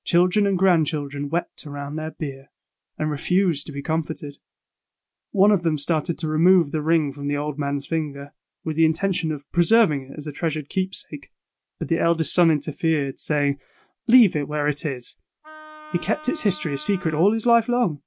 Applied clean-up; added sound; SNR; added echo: none; Wind instrument, woodwind instrument; 19 dB; none.